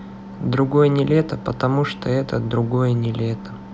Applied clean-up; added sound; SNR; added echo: none; none; none; none.